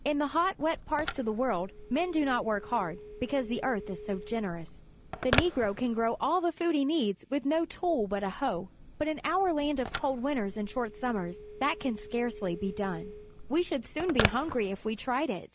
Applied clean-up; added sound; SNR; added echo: none; Telephone; 9 dB; none.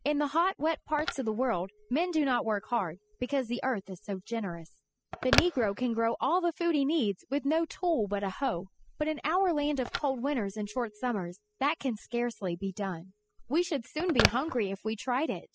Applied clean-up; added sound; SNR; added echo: classical method spectral subtraction.